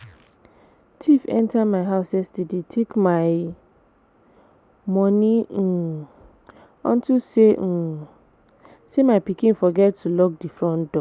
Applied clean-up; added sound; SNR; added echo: none; none; none; none.